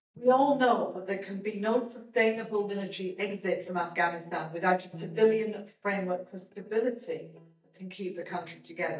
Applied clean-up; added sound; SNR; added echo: neural mask model DeepFilterNet 3.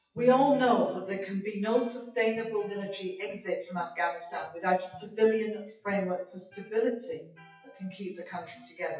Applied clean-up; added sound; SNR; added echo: classical method WPE with log-MMSE.